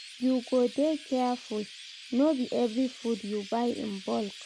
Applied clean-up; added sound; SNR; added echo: none; Chirp, tweet; 17 dB; none.